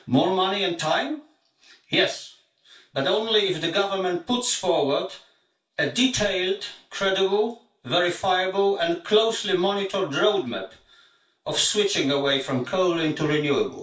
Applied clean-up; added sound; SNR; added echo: none; none; none; reverberation time 0.3 s.